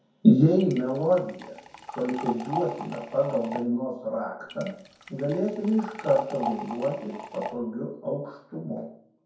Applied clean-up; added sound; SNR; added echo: none; Liquid; 11 dB; reverberation time 0.6 s.